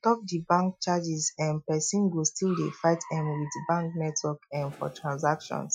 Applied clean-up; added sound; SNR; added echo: classical method Wiener filter.